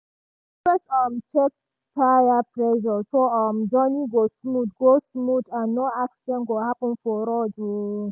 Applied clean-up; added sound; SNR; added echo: none; none; none; none.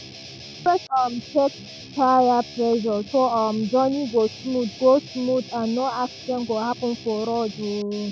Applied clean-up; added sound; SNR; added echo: none; Guitar; 17 dB; none.